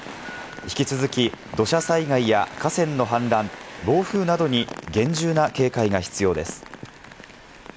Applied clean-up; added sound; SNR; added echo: none; none; none; none.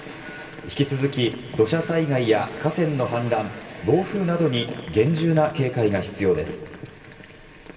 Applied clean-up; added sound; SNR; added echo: none; none; none; reverberation time 2.7 s.